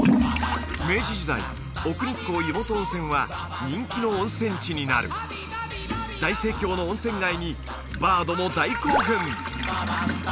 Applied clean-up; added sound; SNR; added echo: none; Toilet flush / Liquid; 6 dB; none.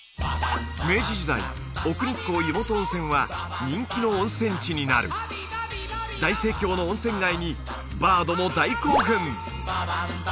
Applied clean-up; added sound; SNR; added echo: none; none; none; none.